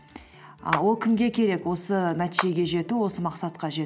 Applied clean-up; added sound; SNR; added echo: none; Clapping; 10 dB; none.